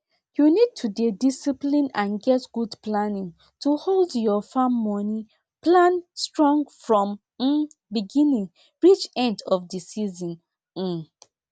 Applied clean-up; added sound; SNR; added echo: none; none; none; none.